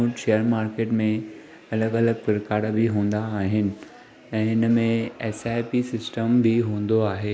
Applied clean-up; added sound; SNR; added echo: none; none; none; none.